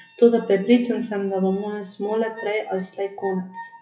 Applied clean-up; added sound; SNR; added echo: classical method WPE with log-MMSE.